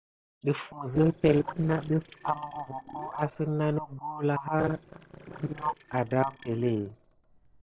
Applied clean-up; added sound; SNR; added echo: neural separator model SepFormer DNS4.